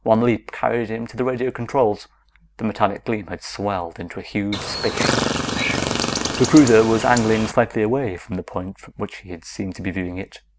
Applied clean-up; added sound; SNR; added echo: none; Chirp, tweet; 2 dB; none.